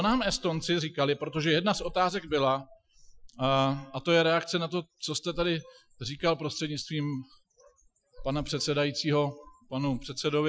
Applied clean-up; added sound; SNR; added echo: classical method Wiener filter.